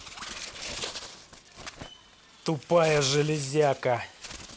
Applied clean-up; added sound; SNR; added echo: none; Bird; 12 dB; none.